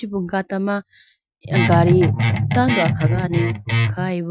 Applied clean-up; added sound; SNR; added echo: neural mask model RNNoise.